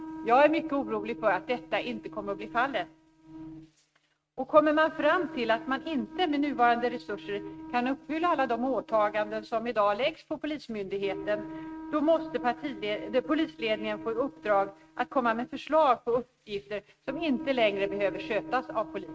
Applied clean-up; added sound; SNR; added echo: neural mask model RNNoise.